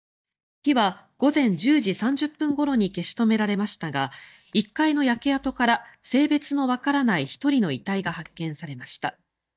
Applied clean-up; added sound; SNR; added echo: neural mask model DeepFilterNet 3.